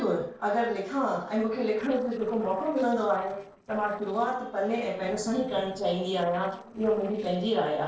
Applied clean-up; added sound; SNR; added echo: neural separator model SepFormer DNS4.